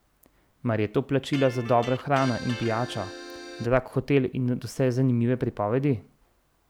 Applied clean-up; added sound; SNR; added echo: none; Electric guitar + Accordion; 13 dB; none.